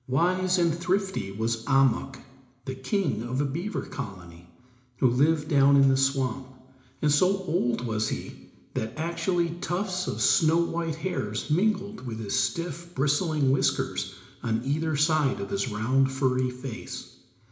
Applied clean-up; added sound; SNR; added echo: none; none; none; reverberation time 0.8 s.